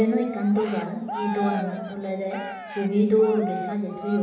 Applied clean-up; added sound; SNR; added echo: none; Cheering; 10 dB; reverberation time 0.8 s.